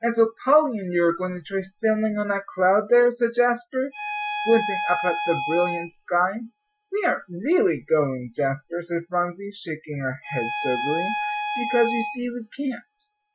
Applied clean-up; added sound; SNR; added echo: classical method Wiener filter.